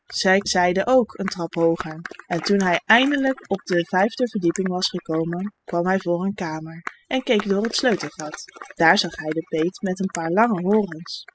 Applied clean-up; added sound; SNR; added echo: classical method spectral subtraction.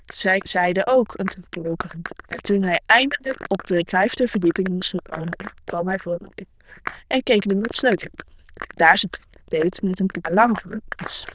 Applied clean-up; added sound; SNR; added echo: neural diffusion model UNIVERSE++.